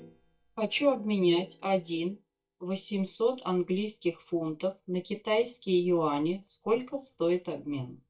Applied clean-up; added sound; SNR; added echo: neural mask model DeepFilterNet 3.